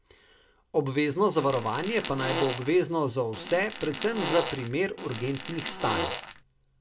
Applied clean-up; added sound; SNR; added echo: none; Fart; 6 dB; reverberation time 0.2 s.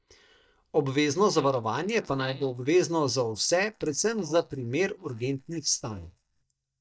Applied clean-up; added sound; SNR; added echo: neural mask model DeepFilterNet 3.